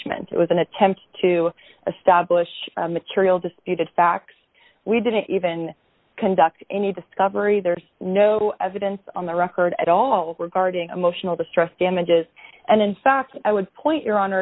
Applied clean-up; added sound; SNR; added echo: none; none; none; none.